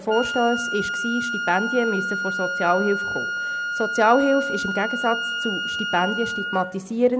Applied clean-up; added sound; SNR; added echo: none; Wind instrument, woodwind instrument; 4 dB; none.